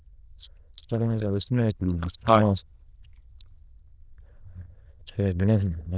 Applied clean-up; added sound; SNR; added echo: neural diffusion model UNIVERSE++.